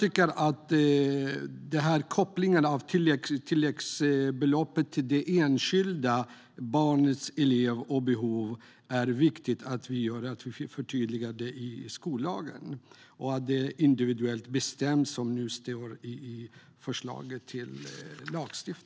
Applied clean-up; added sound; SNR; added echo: none; none; none; none.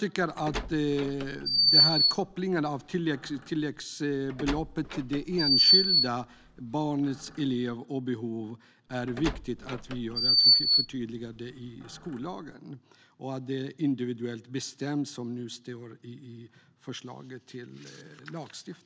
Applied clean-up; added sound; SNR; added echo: none; Door; -4 dB; none.